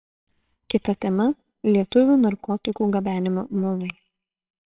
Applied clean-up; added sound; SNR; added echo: neural separator model SepFormer WHAMR!.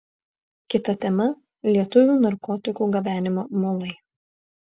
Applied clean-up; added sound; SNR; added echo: none; none; none; none.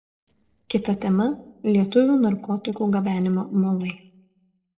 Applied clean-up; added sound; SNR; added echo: neural separator model SepFormer DNS4.